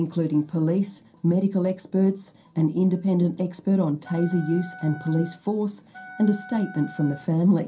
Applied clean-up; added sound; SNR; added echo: none; Wind instrument, woodwind instrument; 19 dB; reverberation time 0.3 s.